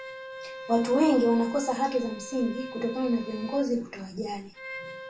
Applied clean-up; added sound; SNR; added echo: none; Bowed string instrument; 14 dB; reverberation time 0.3 s.